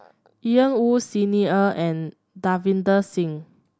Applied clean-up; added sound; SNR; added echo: none; none; none; none.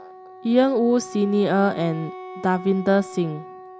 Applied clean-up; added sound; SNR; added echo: none; Wind instrument, woodwind instrument; 16 dB; none.